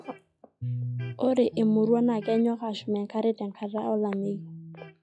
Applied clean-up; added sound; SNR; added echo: classical method log-MMSE.